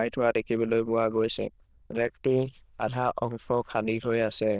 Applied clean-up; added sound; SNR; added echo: neural diffusion model UNIVERSE++.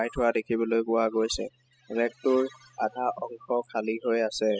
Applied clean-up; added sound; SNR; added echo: classical method spectral subtraction.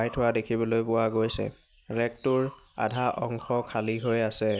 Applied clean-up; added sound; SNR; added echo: none; none; none; none.